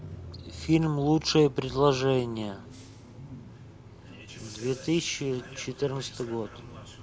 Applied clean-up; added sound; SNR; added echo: none; Bus / Engine; 16 dB; none.